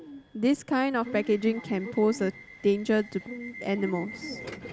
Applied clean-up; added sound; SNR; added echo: none; Subway, metro, underground / Alarm; 13 dB; none.